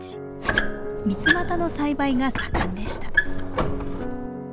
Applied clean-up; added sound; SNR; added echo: none; Squeak; -3 dB; none.